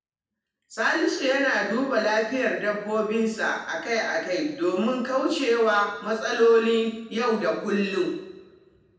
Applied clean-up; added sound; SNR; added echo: none; none; none; reverberation time 0.8 s.